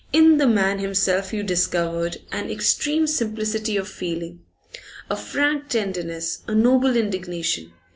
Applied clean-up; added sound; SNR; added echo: none; none; none; none.